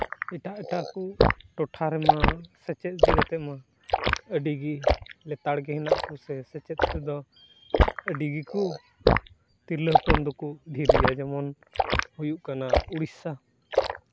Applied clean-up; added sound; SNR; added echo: none; Liquid; -5 dB; none.